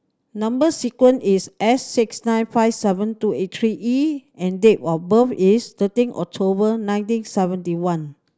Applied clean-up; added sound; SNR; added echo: none; none; none; none.